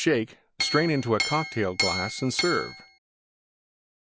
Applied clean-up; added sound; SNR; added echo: none; Chink, clink; 3 dB; none.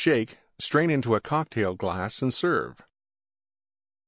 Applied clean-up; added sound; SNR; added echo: none; none; none; none.